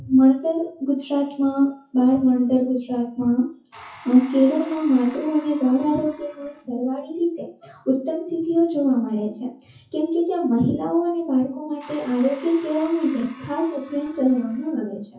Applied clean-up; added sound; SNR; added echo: classical method WPE with log-MMSE.